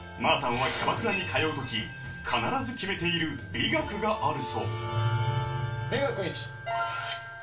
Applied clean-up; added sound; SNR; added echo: none; Wind instrument, woodwind instrument; 17 dB; reverberation time 0.2 s.